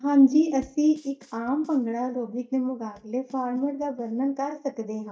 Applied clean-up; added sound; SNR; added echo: neural mask model DeepFilterNet 3.